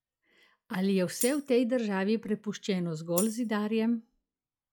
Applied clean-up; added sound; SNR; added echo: classical method log-MMSE.